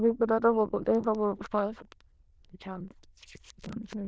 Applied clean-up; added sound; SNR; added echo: neural diffusion model UNIVERSE++.